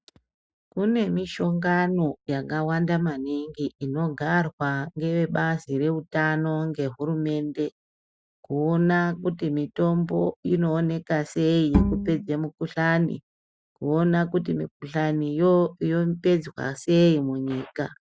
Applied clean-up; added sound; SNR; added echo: classical method Wiener filter.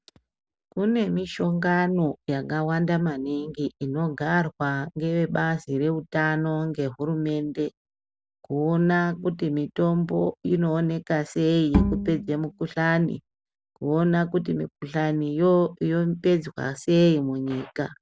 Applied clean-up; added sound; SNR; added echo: none; Bowed string instrument; 2 dB; none.